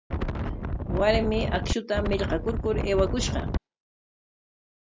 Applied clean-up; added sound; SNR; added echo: none; Wind; -1 dB; none.